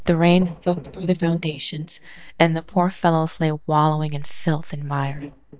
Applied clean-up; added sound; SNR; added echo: neural mask model DeepFilterNet 3.